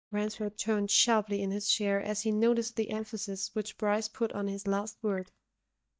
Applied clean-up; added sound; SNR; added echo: neural mask model DeepFilterNet 3.